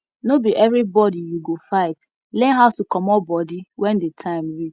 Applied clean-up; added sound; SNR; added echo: none; none; none; none.